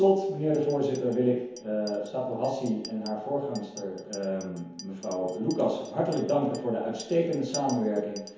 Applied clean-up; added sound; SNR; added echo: none; Chink, clink; 20 dB; reverberation time 1.0 s.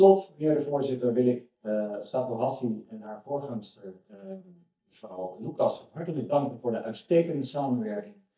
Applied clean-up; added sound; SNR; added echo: neural mask model DeepFilterNet 3.